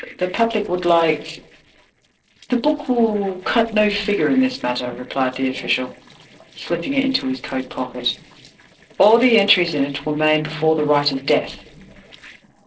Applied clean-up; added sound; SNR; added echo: neural separator model SepFormer DNS4.